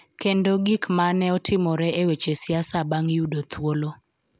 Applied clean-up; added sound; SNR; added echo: none; none; none; none.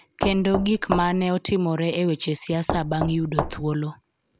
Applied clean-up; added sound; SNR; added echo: none; Knock; 5 dB; none.